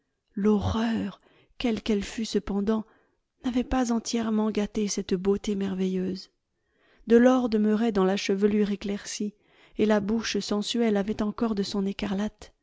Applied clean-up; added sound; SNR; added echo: none; none; none; none.